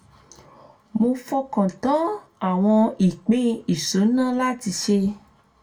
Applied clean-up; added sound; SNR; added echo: none; none; none; reverberation time 0.2 s.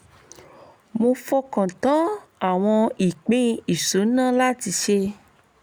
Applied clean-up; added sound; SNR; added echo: none; none; none; none.